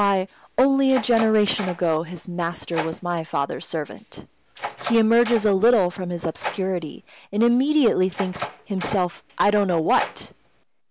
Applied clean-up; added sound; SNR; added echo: none; Door; 14 dB; none.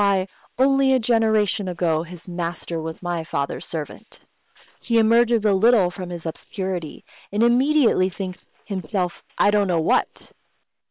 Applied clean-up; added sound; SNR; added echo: neural separator model SepFormer WHAM!.